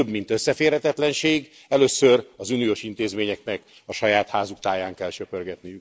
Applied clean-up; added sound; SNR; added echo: none; none; none; none.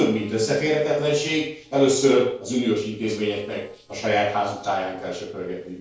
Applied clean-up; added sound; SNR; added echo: neural separator model SepFormer DNS4.